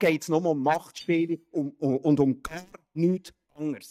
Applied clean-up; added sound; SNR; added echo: neural mask model DeepFilterNet 3.